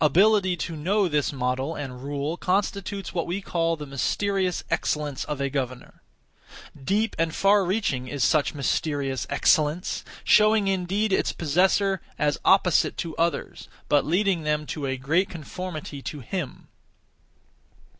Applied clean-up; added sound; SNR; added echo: none; none; none; none.